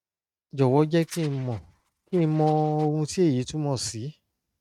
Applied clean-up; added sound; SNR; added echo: neural mask model RNNoise.